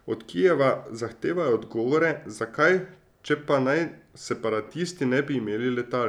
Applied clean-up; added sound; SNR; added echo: none; none; none; none.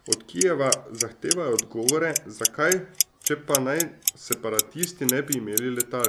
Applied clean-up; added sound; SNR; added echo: none; Clock; 2 dB; none.